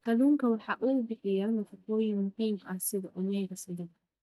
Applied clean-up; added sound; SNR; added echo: neural mask model DeepFilterNet 3.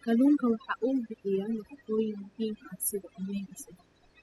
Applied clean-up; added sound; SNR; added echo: classical method spectral subtraction.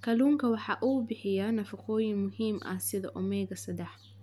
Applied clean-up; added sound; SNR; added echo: none; none; none; none.